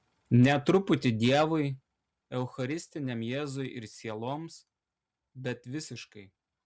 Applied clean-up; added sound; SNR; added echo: none; none; none; none.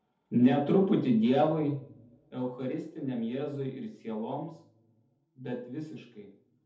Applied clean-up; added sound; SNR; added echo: none; none; none; reverberation time 0.6 s.